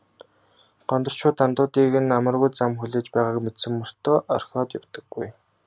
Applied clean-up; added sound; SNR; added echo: none; none; none; none.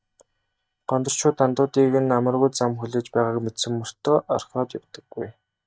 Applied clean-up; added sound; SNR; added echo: neural mask model DeepFilterNet 3.